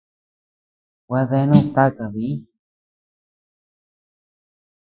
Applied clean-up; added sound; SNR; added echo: classical method Wiener filter.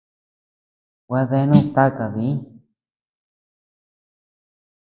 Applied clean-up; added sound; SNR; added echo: none; Snare drum; 2 dB; none.